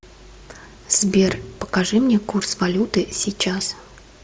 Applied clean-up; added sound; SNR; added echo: none; none; none; none.